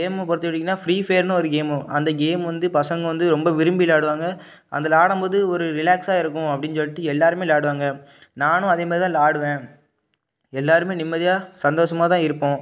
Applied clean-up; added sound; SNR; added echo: none; none; none; none.